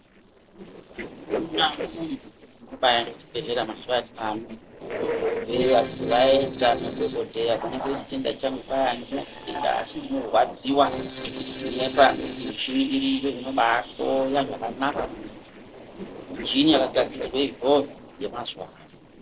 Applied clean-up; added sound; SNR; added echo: neural separator model SepFormer DNS4.